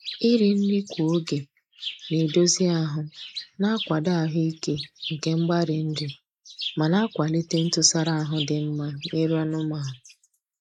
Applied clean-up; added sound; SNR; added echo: neural mask model Resemble Enhance denoiser.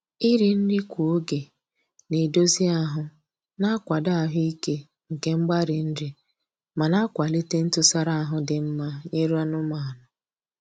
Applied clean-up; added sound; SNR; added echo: none; none; none; none.